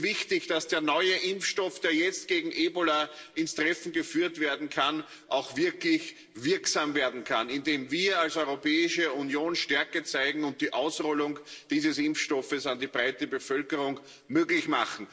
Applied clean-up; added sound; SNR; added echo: none; none; none; reverberation time 0.4 s.